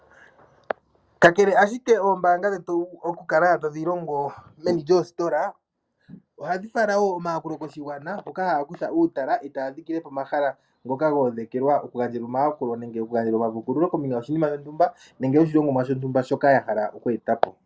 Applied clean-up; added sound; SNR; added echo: none; none; none; none.